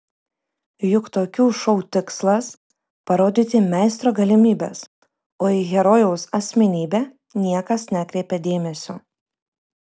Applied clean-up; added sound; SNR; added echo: none; none; none; none.